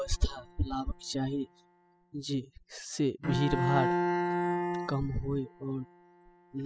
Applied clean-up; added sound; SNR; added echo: classical method spectral subtraction.